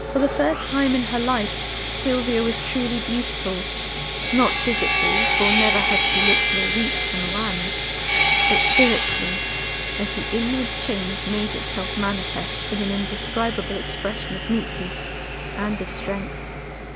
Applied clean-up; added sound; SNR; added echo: none; Sawing; -4 dB; none.